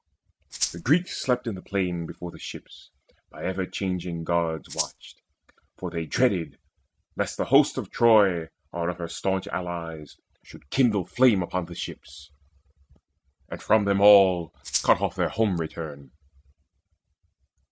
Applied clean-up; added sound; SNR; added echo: neural mask model RNNoise.